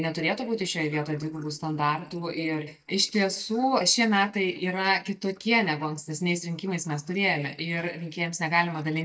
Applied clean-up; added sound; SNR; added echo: neural mask model DeepFilterNet 3.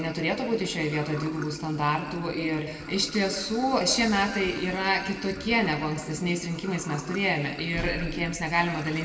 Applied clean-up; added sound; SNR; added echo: none; Sink (filling or washing) / Water; 13 dB; reverberation time 1.8 s.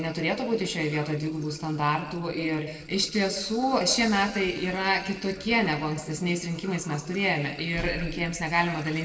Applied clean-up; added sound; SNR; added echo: neural separator model SepFormer DNS4.